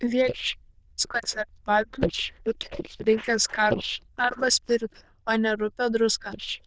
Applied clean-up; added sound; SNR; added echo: neural diffusion model UNIVERSE++.